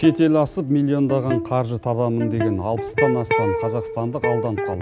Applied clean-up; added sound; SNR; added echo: none; Electric guitar; 5 dB; none.